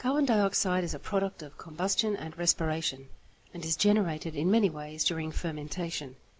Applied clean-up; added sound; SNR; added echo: none; none; none; none.